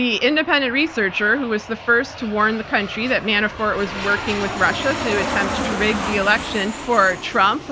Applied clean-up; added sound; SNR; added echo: none; Aircraft; 8 dB; none.